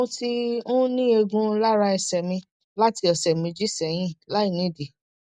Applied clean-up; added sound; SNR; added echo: none; none; none; none.